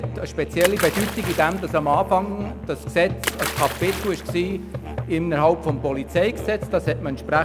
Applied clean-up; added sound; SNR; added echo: none; Musical instrument + Splash, splatter; 7 dB; none.